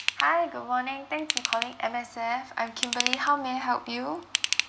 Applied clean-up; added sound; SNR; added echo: none; Ratchet, pawl / Tools; 3 dB; reverberation time 2.2 s.